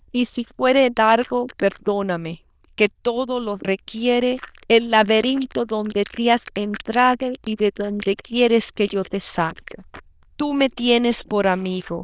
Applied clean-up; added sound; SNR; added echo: neural diffusion model UNIVERSE++.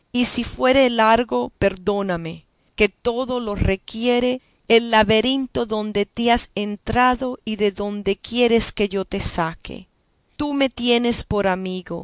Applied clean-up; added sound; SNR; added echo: none; none; none; none.